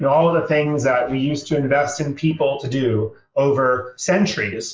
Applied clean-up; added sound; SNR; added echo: neural mask model Resemble Enhance denoiser.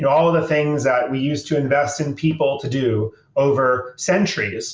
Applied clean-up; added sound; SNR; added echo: none; none; none; none.